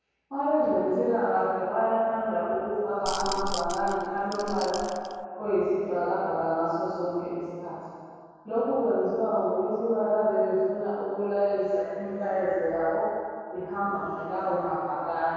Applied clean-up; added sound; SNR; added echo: none; Rattle / Rattle (instrument); 8 dB; reverberation time 2.2 s.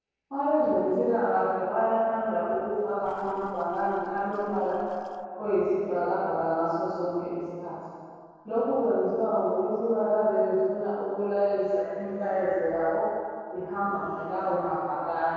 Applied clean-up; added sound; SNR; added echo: neural separator model SepFormer DNS4.